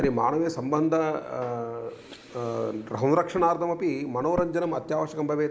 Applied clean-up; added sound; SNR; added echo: none; Breathing; 16 dB; none.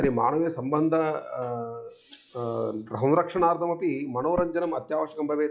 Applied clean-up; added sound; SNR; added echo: classical method log-MMSE.